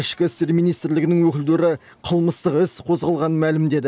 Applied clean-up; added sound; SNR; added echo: none; none; none; none.